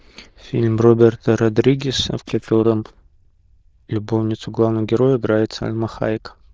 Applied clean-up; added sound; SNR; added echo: neural diffusion model UNIVERSE++.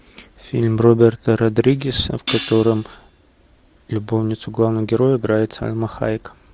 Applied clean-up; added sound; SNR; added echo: none; Hi-hat; 9 dB; none.